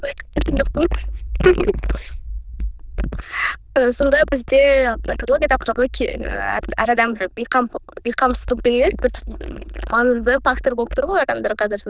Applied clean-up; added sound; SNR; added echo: neural diffusion model UNIVERSE++.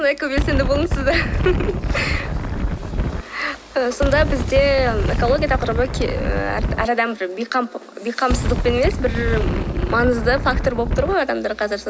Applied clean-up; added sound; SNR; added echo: none; Wind; 0 dB; none.